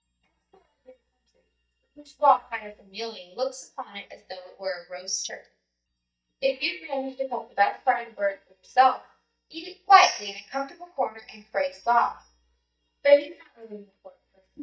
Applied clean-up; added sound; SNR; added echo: neural mask model DeepFilterNet 3.